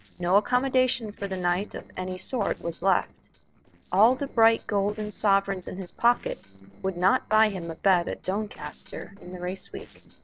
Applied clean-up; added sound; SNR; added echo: neural separator model SepFormer DNS4.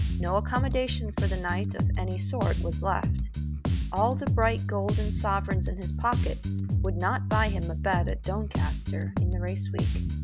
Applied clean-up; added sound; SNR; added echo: none; Bass guitar; -4 dB; none.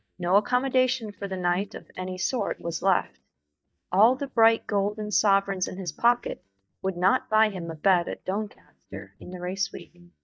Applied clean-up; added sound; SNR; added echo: neural mask model DeepFilterNet 3.